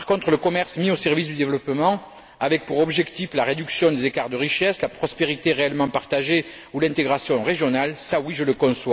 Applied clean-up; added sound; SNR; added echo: none; none; none; none.